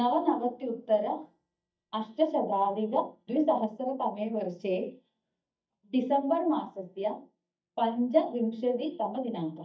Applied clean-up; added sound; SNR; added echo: neural mask model DeepFilterNet 3.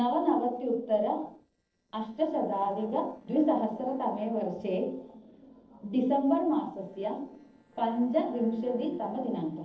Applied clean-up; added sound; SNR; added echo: neural separator model SepFormer DNS4.